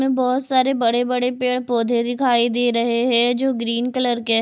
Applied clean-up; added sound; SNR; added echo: none; none; none; none.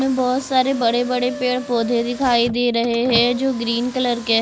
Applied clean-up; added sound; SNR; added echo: none; Car; 15 dB; none.